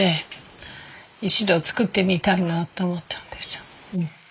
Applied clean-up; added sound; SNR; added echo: neural mask model Resemble Enhance denoiser.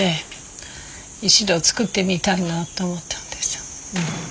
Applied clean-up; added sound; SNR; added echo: none; Slam; 16 dB; none.